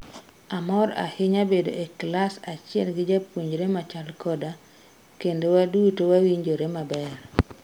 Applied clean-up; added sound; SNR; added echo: none; none; none; none.